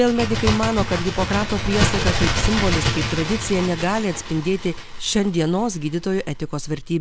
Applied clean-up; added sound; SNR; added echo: none; Bird; 3 dB; none.